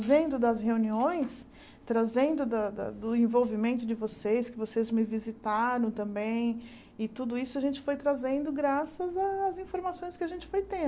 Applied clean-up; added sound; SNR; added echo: none; none; none; none.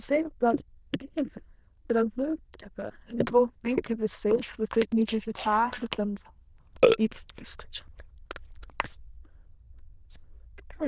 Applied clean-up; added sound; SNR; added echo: neural diffusion model UNIVERSE++.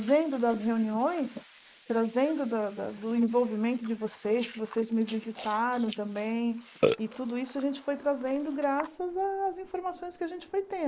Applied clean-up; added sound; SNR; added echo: neural mask model Resemble Enhance denoiser.